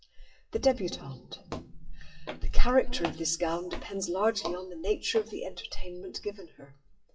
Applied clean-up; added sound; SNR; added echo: classical method WPE with log-MMSE.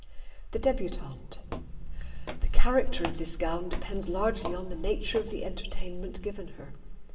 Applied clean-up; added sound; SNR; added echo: none; Walk, footsteps; 14 dB; reverberation time 2.9 s.